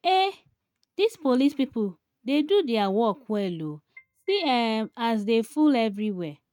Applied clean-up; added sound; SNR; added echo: neural mask model RNNoise.